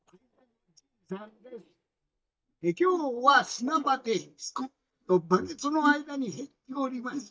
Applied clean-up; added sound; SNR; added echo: neural mask model DeepFilterNet 3.